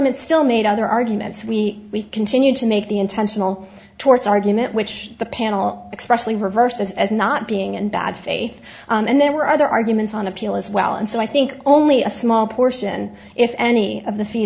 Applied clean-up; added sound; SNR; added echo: none; none; none; none.